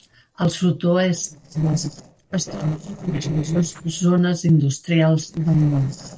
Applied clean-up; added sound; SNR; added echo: neural separator model SepFormer DNS4.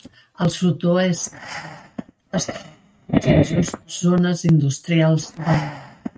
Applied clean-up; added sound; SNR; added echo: neural mask model RNNoise.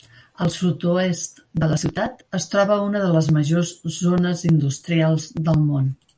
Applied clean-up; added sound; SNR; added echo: none; none; none; none.